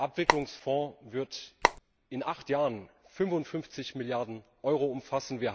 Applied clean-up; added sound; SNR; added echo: none; Telephone; -4 dB; none.